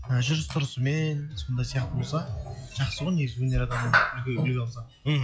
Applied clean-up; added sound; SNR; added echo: classical method log-MMSE.